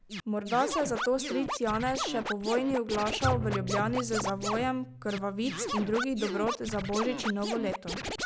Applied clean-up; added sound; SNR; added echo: none; Bowed string instrument + Scratching (performance technique); 4 dB; none.